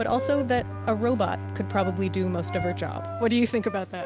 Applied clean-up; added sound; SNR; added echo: none; Bowed string instrument + Wind instrument, woodwind instrument; 7 dB; none.